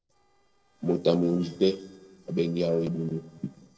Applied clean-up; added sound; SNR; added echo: neural separator model SepFormer DNS4.